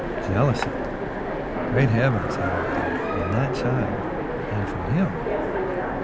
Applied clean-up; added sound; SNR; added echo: none; Train; 0 dB; none.